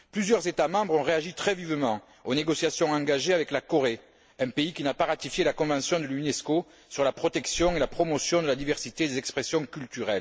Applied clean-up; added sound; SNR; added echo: none; none; none; none.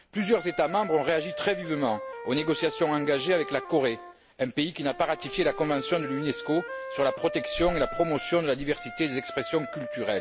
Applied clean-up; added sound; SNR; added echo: none; Wind instrument, woodwind instrument; 11 dB; none.